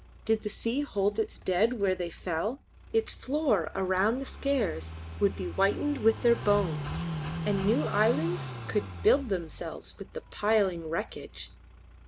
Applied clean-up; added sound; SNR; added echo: none; Car passing by / Idling; 10 dB; none.